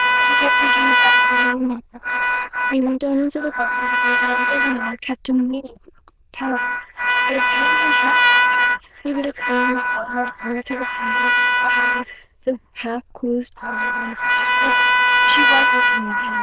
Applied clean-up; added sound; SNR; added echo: neural diffusion model UNIVERSE++.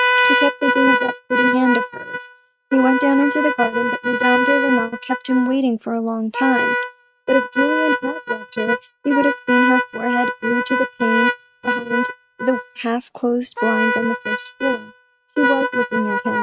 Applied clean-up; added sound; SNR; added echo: neural mask model RNNoise.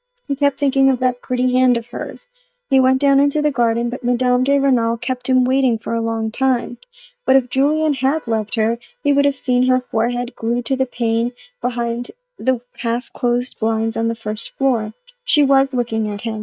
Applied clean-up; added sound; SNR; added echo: neural mask model DeepFilterNet 3.